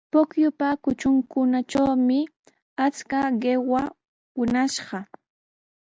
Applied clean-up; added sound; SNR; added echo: none; none; none; none.